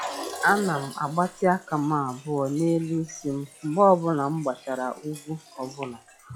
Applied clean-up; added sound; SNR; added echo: classical method log-MMSE.